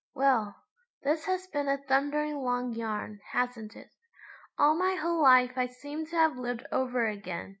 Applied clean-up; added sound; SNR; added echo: none; none; none; none.